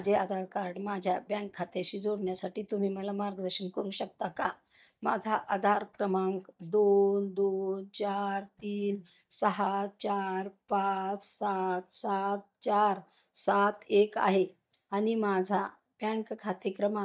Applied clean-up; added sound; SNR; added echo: neural mask model DeepFilterNet 3.